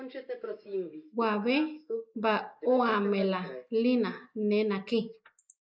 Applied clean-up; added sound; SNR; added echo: neural mask model Resemble Enhance denoiser.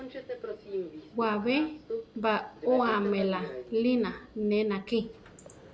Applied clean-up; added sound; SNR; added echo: none; Subway, metro, underground; 11 dB; none.